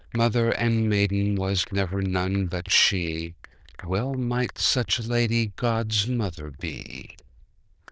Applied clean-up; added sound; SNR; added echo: neural diffusion model UNIVERSE++.